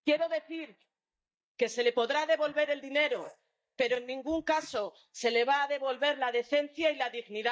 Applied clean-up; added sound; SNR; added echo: neural mask model DeepFilterNet 3.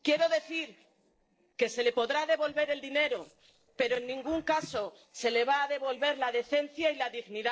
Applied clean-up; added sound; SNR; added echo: neural separator model SepFormer DNS4.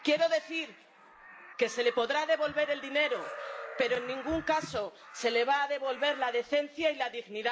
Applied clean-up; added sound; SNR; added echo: none; Crow; 15 dB; reverberation time 0.6 s.